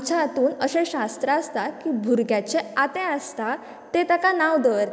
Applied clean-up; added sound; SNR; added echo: none; none; none; none.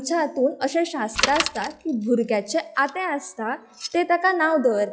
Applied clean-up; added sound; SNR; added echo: classical method log-MMSE.